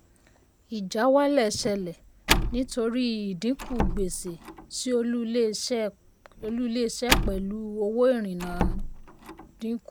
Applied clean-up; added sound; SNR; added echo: none; Slam; 4 dB; none.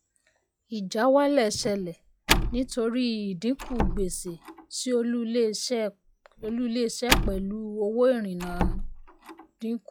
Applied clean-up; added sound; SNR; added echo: classical method log-MMSE.